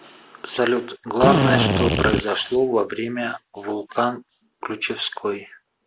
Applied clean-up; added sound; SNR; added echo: none; Drill; -3 dB; none.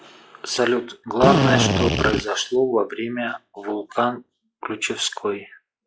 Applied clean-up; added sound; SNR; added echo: classical method log-MMSE.